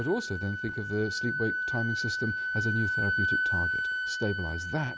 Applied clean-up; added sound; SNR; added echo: none; Wind instrument, woodwind instrument; -1 dB; none.